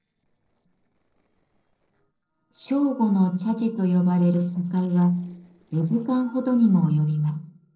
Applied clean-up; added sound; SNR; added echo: neural separator model SepFormer DNS4.